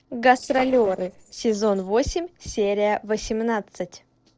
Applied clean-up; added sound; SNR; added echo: neural separator model SepFormer DNS4.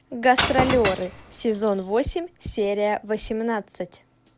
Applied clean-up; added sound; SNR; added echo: none; Shatter / Crushing; 2 dB; none.